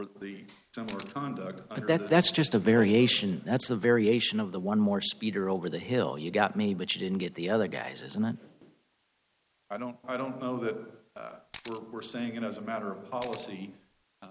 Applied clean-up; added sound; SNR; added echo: none; Camera; 15 dB; none.